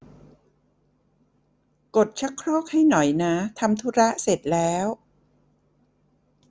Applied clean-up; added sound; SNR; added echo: none; none; none; none.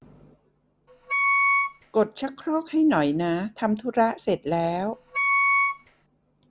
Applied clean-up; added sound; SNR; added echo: none; Wind instrument, woodwind instrument; -3 dB; none.